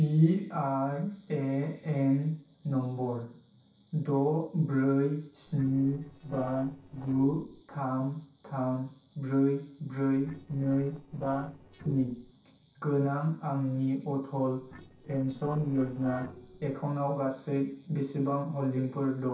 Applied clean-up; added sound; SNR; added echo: neural separator model SepFormer DNS4.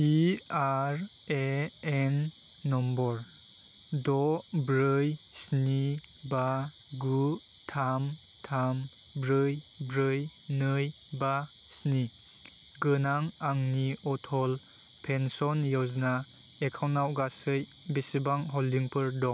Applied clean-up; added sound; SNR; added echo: none; none; none; none.